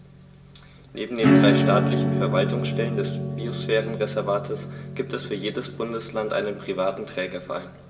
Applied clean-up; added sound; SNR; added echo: none; Acoustic guitar / Strum; -2 dB; reverberation time 1.8 s.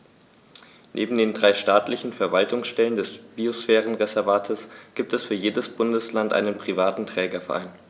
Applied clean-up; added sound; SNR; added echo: none; none; none; none.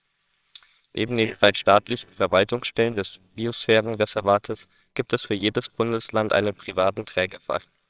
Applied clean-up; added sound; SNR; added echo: neural separator model SepFormer WHAMR!.